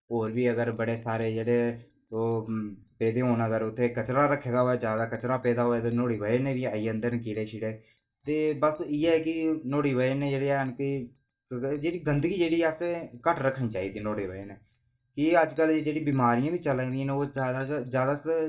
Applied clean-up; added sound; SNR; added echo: neural mask model DeepFilterNet 3.